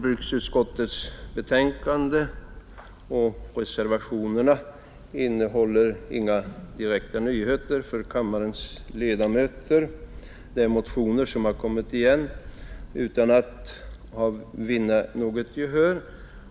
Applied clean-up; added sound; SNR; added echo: none; Accelerating, revving, vroom; 17 dB; none.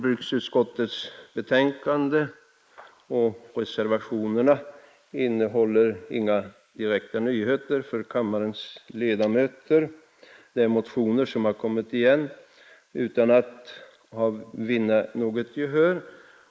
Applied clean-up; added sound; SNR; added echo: neural mask model Resemble Enhance denoiser.